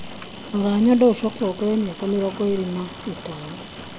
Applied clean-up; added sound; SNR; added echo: none; Domestic sounds, home sounds + Rain; 14 dB; none.